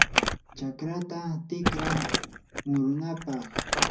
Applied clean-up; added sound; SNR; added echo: none; Crumpling, crinkling; -2 dB; reverberation time 0.4 s.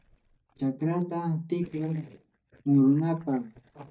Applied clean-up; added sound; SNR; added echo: neural mask model DeepFilterNet 3.